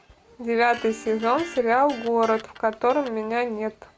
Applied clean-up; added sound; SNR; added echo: none; Electric guitar; 18 dB; none.